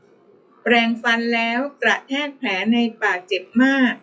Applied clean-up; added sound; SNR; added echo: classical method WPE with log-MMSE.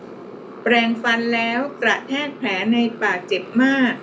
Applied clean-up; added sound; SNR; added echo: none; Motorcycle; 16 dB; reverberation time 0.3 s.